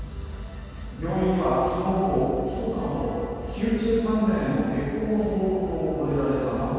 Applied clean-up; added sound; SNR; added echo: none; none; none; reverberation time 2.1 s.